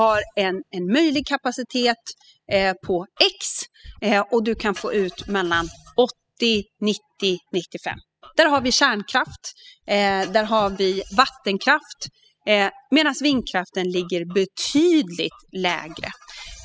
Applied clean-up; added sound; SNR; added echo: classical method spectral subtraction.